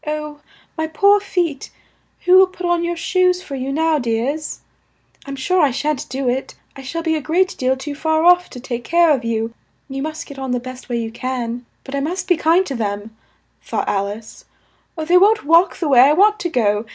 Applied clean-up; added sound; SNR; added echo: none; none; none; none.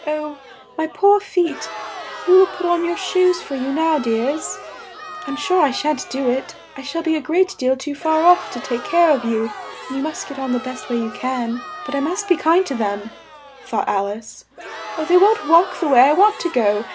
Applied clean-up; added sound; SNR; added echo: none; Crowd; 14 dB; none.